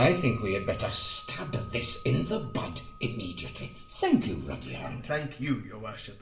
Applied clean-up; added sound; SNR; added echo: none; Wind chime; 19 dB; reverberation time 0.7 s.